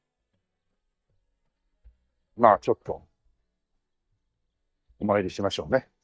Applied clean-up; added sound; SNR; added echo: neural mask model DeepFilterNet 3.